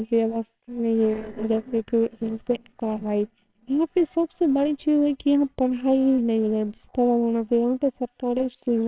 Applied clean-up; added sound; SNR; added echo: neural separator model SepFormer WHAMR!.